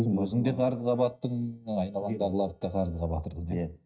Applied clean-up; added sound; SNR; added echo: neural mask model DeepFilterNet 3.